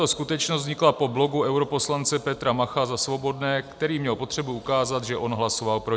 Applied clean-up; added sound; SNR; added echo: none; none; none; none.